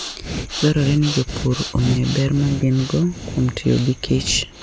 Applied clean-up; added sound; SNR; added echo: none; Breathing; 9 dB; none.